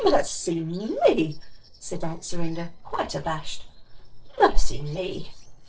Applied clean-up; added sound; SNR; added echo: neural separator model SepFormer DNS4.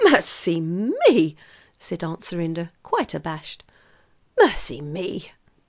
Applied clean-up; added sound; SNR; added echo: none; none; none; none.